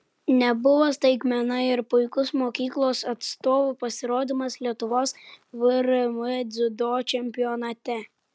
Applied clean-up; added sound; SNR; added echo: none; none; none; none.